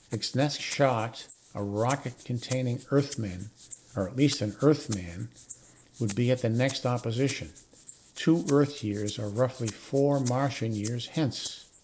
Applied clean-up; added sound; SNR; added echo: neural mask model Resemble Enhance denoiser.